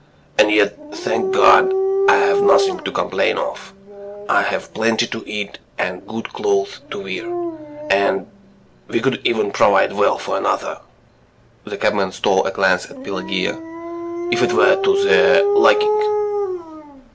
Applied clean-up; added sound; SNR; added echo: none; Dog; 3 dB; none.